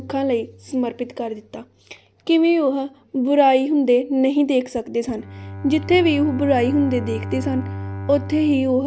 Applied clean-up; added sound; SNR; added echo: none; Bowed string instrument; 13 dB; none.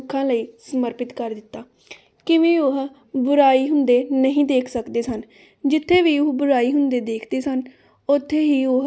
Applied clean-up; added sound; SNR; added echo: none; none; none; none.